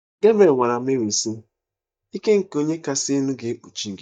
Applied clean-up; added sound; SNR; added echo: neural mask model DeepFilterNet 3.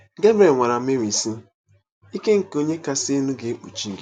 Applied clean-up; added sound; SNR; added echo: none; none; none; none.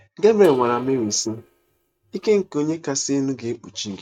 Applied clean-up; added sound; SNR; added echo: neural mask model RNNoise.